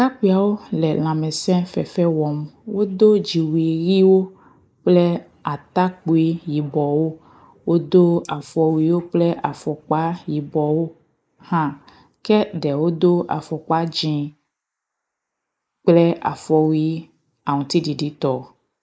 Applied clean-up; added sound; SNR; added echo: neural mask model Resemble Enhance denoiser.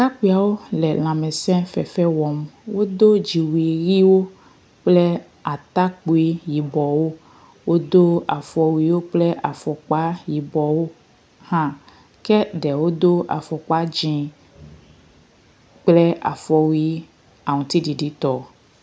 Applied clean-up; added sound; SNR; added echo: none; none; none; none.